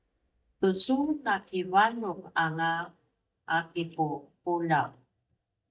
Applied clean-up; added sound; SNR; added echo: neural mask model DeepFilterNet 3.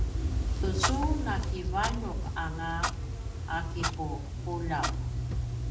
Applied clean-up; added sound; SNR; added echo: none; Clock; -5 dB; reverberation time 0.5 s.